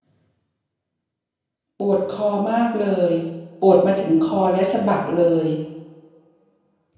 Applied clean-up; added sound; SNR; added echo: none; none; none; reverberation time 0.9 s.